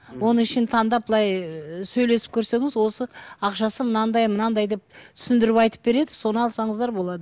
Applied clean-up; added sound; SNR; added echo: none; none; none; none.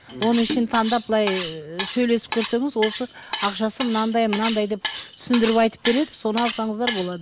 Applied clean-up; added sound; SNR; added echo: none; Cutlery, silverware; 9 dB; none.